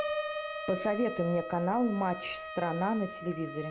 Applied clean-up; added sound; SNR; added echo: none; Piano + Trumpet; 7 dB; none.